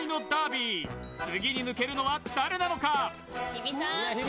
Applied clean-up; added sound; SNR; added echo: none; none; none; none.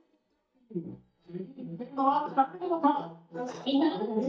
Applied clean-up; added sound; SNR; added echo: neural mask model DeepFilterNet 3.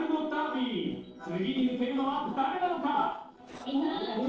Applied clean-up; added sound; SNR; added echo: neural separator model SepFormer DNS4.